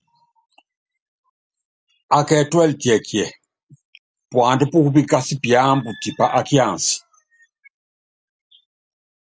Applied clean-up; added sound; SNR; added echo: none; none; none; none.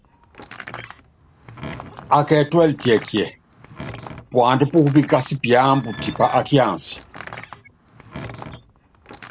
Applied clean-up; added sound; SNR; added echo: none; Door; 17 dB; none.